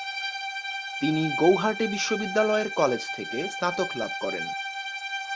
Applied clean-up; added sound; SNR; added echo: none; Bowed string instrument; 5 dB; none.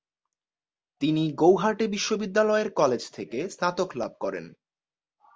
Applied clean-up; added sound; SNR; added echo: none; none; none; none.